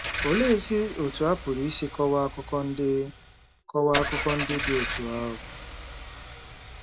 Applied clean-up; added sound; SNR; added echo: none; Engine / Car; 6 dB; none.